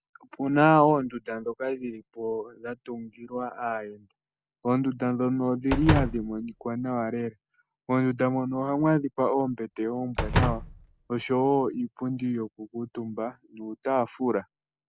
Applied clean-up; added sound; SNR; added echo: none; Slam; 3 dB; none.